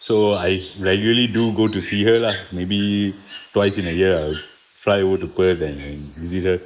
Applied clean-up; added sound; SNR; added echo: neural mask model Resemble Enhance denoiser.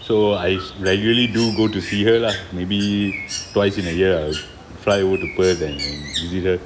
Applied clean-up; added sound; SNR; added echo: none; Bird; 12 dB; none.